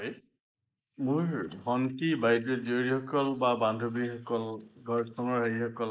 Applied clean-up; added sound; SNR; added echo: neural mask model Resemble Enhance denoiser.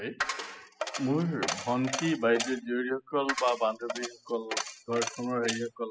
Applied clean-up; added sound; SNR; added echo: classical method spectral subtraction.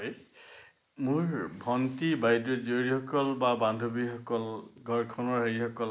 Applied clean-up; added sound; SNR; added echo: none; none; none; none.